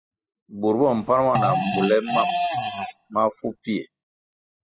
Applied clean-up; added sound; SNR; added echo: classical method spectral subtraction.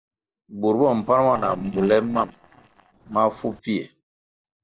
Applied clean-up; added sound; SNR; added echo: neural separator model SepFormer DNS4.